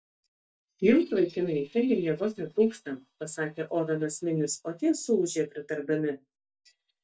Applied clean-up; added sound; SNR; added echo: neural mask model DeepFilterNet 3.